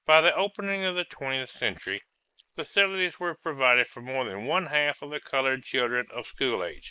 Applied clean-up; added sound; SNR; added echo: neural mask model Resemble Enhance denoiser.